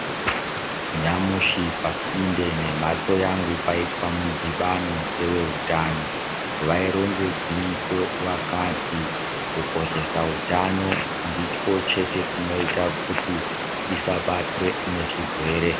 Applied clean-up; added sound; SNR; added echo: none; Stream / Liquid; 1 dB; none.